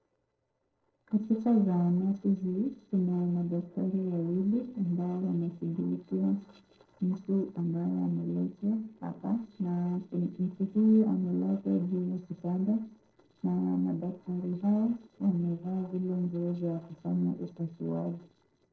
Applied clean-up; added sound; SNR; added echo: neural separator model SepFormer DNS4.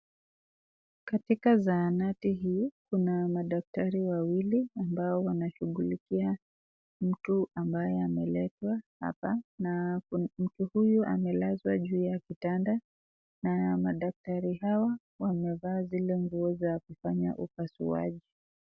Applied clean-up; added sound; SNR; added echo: none; none; none; none.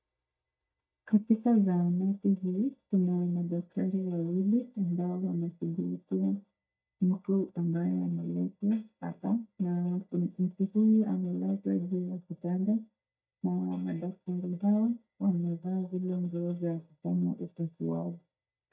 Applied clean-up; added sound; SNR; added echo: neural mask model DeepFilterNet 3.